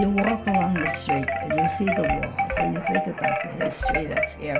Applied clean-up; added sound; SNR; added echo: none; Wind chime; -1 dB; reverberation time 0.7 s.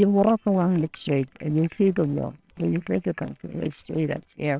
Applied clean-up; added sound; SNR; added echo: neural separator model SepFormer WHAMR!.